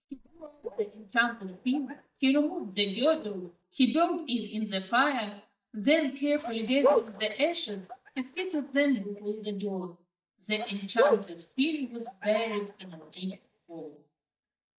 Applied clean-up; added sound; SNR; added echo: neural mask model DeepFilterNet 3.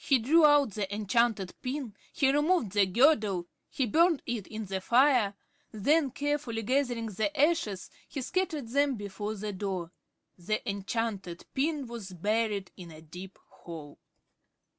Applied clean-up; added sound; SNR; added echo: none; none; none; none.